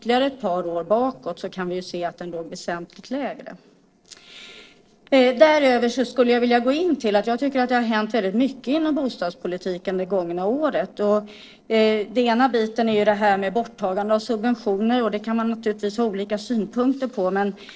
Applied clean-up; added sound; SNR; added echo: neural separator model SepFormer DNS4.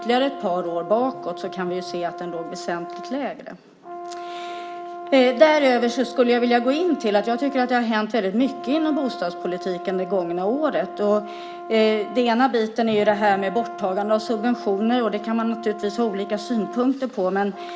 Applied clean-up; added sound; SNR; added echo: none; Brass instrument; 13 dB; reverberation time 0.4 s.